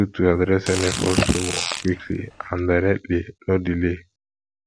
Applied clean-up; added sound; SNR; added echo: none; Fart; 7 dB; none.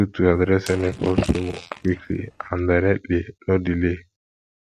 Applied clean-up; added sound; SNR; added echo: neural mask model RNNoise.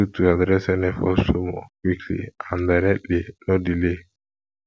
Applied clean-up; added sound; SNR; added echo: none; none; none; none.